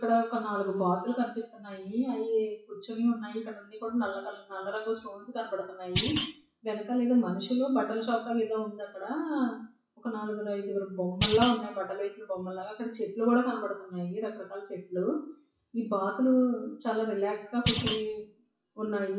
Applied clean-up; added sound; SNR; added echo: classical method WPE with log-MMSE.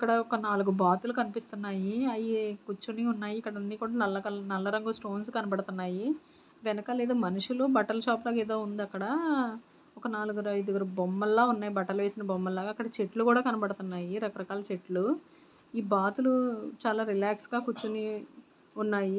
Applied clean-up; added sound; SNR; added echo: none; none; none; none.